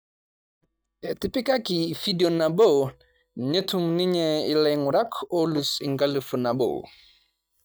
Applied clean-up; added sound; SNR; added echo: neural mask model DeepFilterNet 3.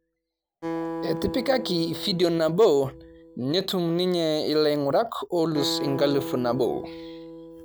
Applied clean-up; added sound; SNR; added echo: none; Acoustic guitar; 11 dB; none.